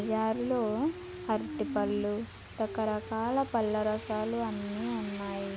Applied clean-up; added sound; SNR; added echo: none; Rain; 10 dB; none.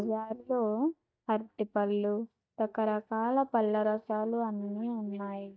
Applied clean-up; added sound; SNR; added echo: neural mask model DeepFilterNet 3.